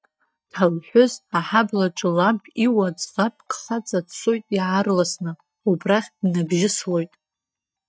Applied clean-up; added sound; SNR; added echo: neural mask model DeepFilterNet 3.